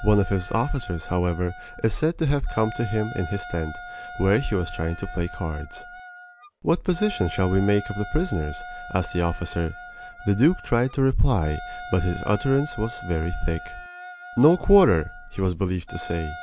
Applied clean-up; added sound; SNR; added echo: none; Wind instrument, woodwind instrument; 15 dB; none.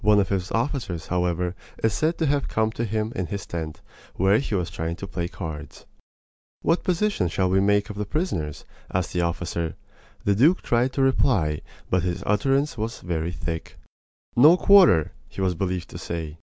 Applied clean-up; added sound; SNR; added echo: none; none; none; none.